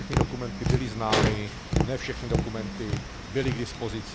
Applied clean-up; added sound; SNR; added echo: none; Tap; -3 dB; none.